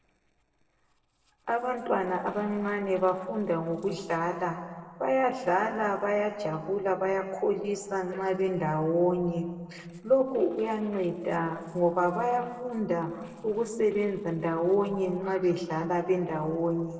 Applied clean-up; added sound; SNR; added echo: neural separator model SepFormer DNS4.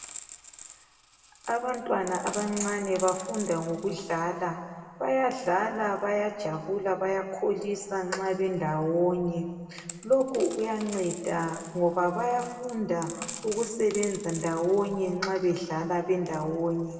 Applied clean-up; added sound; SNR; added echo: none; Coin (dropping); 16 dB; reverberation time 1.9 s.